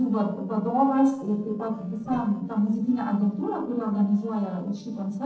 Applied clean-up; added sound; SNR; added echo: neural separator model SepFormer DNS4.